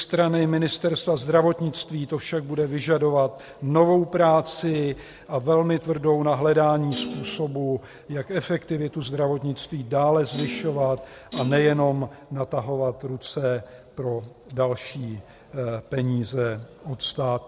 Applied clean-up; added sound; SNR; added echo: none; Thump, thud; 11 dB; none.